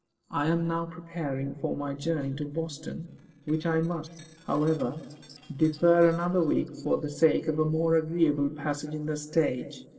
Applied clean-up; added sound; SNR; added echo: neural separator model SepFormer DNS4.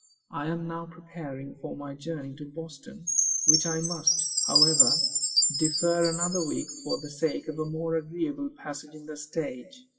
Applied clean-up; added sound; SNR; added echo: classical method WPE with log-MMSE.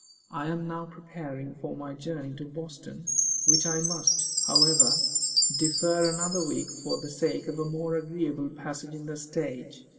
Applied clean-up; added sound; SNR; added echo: none; Chime; -3 dB; reverberation time 2.6 s.